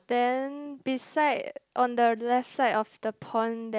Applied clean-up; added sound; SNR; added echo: none; none; none; none.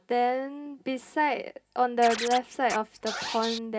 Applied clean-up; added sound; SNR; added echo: none; Scratching (performance technique); 11 dB; reverberation time 0.3 s.